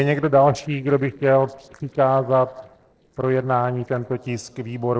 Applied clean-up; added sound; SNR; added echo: neural separator model SepFormer DNS4.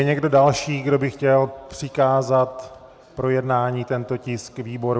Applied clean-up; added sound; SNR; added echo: none; none; none; none.